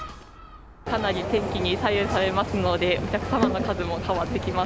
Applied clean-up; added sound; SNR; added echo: none; Gull, seagull; 17 dB; none.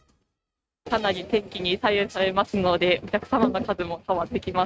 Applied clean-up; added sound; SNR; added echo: neural mask model RNNoise.